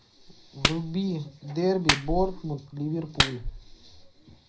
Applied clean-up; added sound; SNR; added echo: none; Clapping; 1 dB; reverberation time 0.4 s.